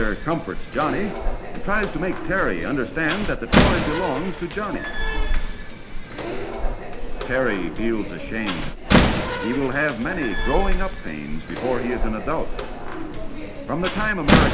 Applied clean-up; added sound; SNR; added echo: none; Slam; -3 dB; none.